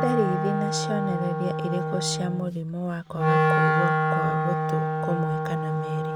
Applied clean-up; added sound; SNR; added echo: none; Wind instrument, woodwind instrument; -4 dB; none.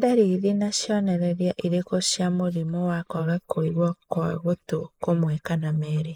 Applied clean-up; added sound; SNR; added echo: neural mask model Resemble Enhance denoiser.